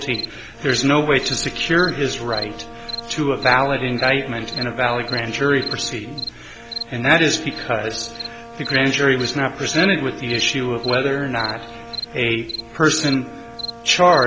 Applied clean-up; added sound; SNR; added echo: none; Brass instrument + Cricket; 12 dB; none.